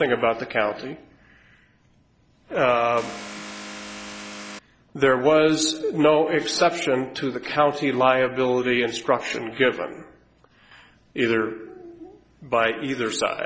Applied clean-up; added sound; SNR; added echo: none; Vehicle; 13 dB; none.